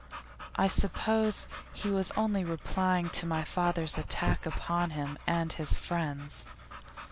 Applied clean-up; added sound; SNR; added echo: none; Dog / Breathing; 10 dB; none.